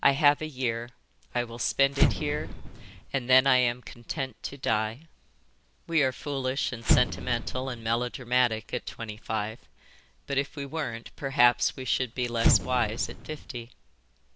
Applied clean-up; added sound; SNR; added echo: none; Explosion; 0 dB; none.